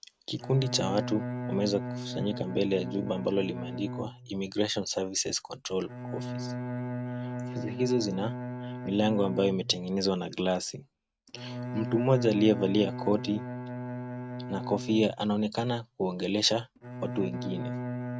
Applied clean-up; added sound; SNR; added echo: neural mask model RNNoise.